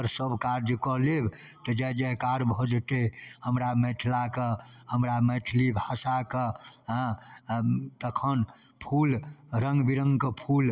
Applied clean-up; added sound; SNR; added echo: none; none; none; none.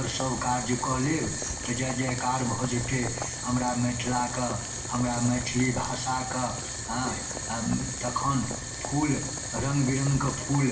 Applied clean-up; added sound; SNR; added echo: none; Boiling; 5 dB; reverberation time 0.7 s.